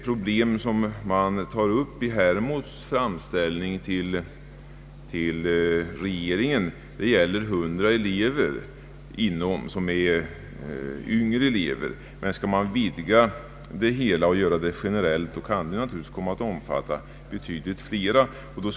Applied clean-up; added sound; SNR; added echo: none; none; none; none.